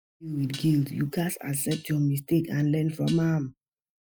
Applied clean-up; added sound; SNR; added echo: classical method Wiener filter.